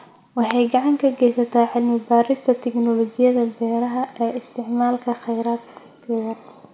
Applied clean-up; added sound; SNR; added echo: none; none; none; none.